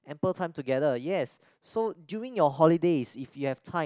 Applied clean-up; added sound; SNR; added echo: none; none; none; none.